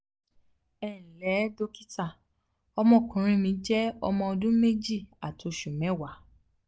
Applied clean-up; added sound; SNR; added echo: none; none; none; none.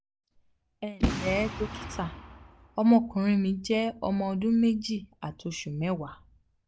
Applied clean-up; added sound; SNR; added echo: none; Whoosh, swoosh, swish + Boom; 7 dB; none.